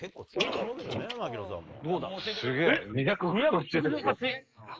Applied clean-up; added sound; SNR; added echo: neural mask model Resemble Enhance denoiser.